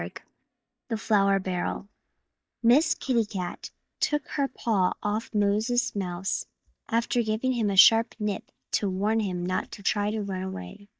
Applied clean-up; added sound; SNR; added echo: neural mask model DeepFilterNet 3.